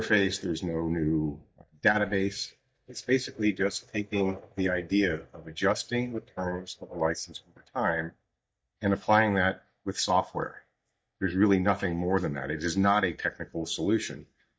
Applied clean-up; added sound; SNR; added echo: neural mask model DeepFilterNet 3.